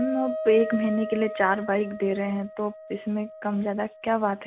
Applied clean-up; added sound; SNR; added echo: none; Wind instrument, woodwind instrument; 10 dB; none.